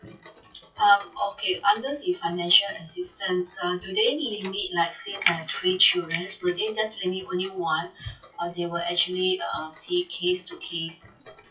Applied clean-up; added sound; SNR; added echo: classical method WPE with log-MMSE.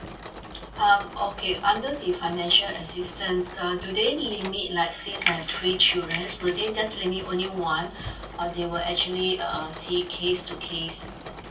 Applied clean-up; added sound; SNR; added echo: none; Mechanisms; 13 dB; reverberation time 0.2 s.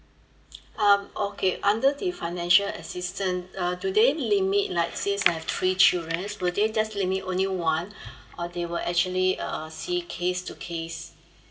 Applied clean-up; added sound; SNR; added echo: none; none; none; none.